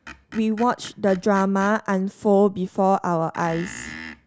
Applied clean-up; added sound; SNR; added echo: none; Screech; 19 dB; none.